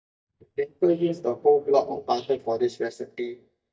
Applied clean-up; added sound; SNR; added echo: neural mask model DeepFilterNet 3.